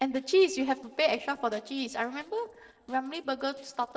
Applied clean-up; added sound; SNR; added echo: neural separator model SepFormer DNS4.